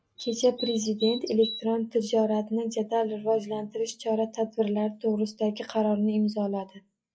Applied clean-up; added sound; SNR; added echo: classical method log-MMSE.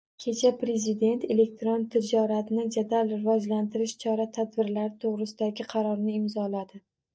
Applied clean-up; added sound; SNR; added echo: neural mask model DeepFilterNet 3.